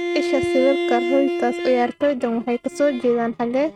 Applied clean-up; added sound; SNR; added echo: neural mask model RNNoise.